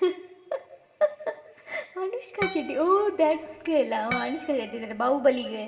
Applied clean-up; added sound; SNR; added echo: none; Harp; 11 dB; reverberation time 1.2 s.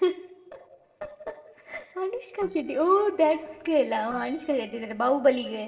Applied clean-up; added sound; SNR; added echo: neural separator model SepFormer DNS4.